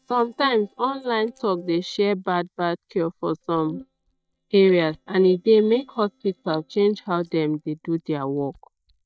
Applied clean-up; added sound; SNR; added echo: neural mask model DeepFilterNet 3.